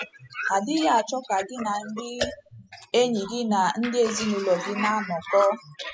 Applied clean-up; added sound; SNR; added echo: classical method spectral subtraction.